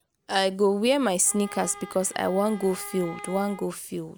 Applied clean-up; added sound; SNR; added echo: none; Bowed string instrument; 18 dB; none.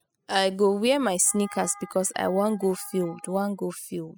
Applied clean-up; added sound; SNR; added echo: classical method spectral subtraction.